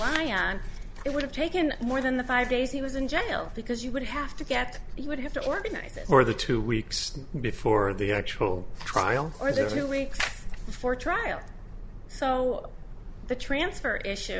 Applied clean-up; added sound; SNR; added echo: none; none; none; none.